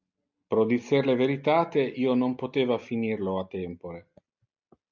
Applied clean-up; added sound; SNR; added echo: none; none; none; none.